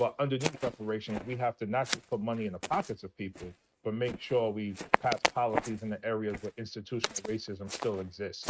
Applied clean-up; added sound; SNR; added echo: neural mask model RNNoise.